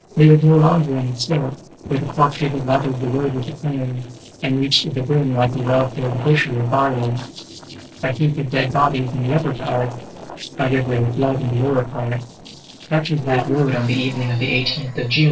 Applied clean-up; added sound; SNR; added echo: neural separator model SepFormer DNS4.